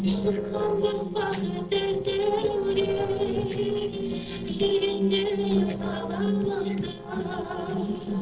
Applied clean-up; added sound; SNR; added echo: neural separator model SepFormer DNS4.